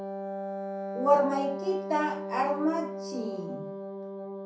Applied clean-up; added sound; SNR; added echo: none; Wind instrument, woodwind instrument; 6 dB; reverberation time 0.6 s.